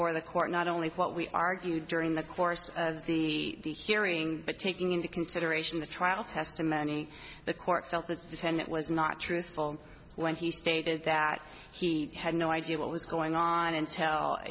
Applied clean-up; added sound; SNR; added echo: none; none; none; none.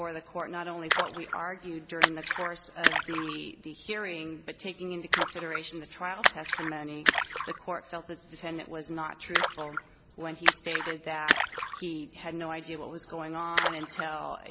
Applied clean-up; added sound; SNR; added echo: none; Splash, splatter; -4 dB; none.